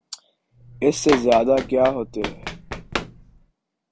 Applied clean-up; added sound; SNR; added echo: none; Run; 10 dB; none.